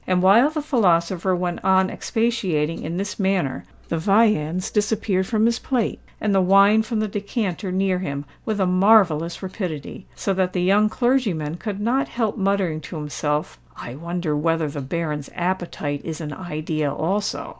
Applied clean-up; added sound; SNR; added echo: none; none; none; none.